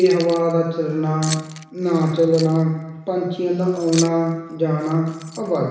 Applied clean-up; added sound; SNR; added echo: none; Keys jangling; 17 dB; reverberation time 1.0 s.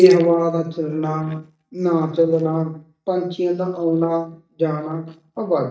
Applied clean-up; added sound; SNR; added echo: neural mask model DeepFilterNet 3.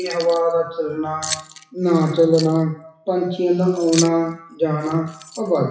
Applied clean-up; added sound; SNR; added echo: classical method WPE with log-MMSE.